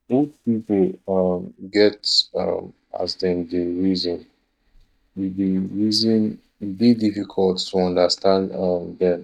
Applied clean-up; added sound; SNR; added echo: neural mask model DeepFilterNet 3.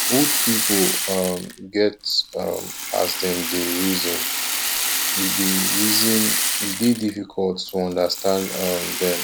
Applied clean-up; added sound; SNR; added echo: none; Rattle (instrument); 0 dB; none.